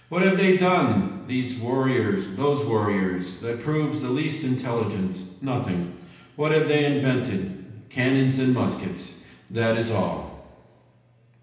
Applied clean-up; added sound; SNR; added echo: none; none; none; reverberation time 0.9 s.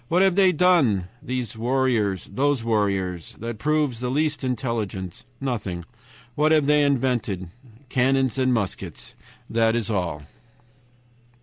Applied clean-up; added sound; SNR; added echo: none; none; none; none.